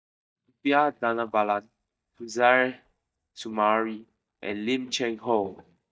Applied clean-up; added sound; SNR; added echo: neural mask model DeepFilterNet 3.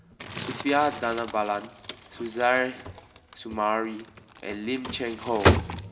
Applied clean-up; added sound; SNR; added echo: none; Crumpling, crinkling; 2 dB; reverberation time 1.0 s.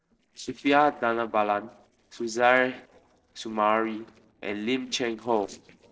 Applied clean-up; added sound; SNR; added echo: neural separator model SepFormer DNS4.